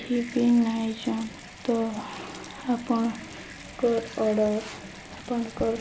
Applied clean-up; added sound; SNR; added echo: none; Bathtub (filling or washing) / Water tap, faucet; 17 dB; none.